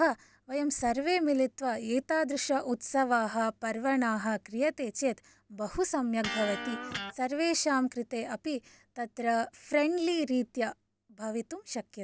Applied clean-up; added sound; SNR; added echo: none; Electric guitar; 10 dB; none.